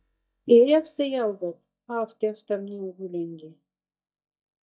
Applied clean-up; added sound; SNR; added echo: neural mask model DeepFilterNet 3.